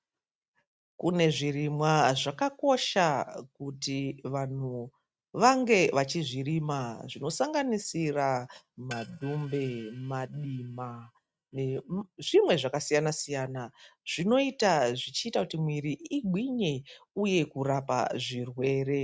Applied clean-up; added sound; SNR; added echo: neural mask model RNNoise.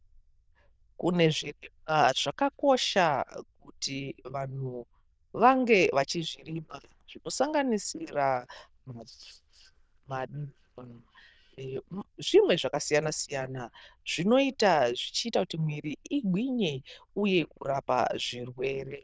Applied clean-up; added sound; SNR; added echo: neural diffusion model UNIVERSE++.